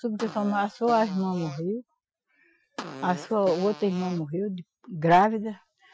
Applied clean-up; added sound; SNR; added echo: classical method Wiener filter.